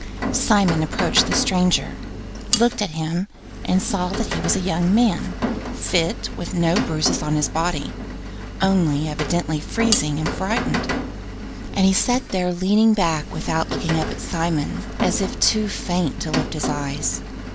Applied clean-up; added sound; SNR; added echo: none; Rain + Cutlery, silverware; 6 dB; none.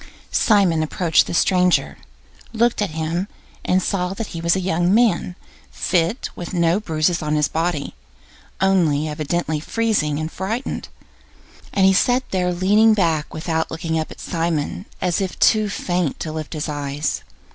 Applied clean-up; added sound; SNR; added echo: none; none; none; none.